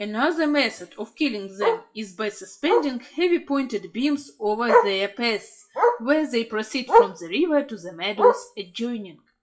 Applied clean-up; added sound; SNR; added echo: classical method WPE with log-MMSE.